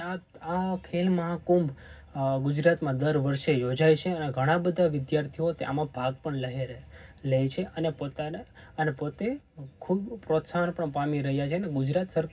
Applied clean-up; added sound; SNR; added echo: none; none; none; reverberation time 0.4 s.